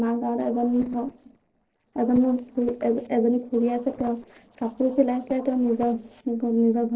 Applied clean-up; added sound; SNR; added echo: neural separator model SepFormer DNS4.